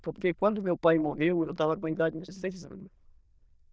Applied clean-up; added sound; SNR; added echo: neural diffusion model UNIVERSE++.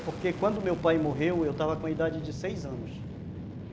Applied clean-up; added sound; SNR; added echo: none; Fixed-wing aircraft, airplane; 8 dB; none.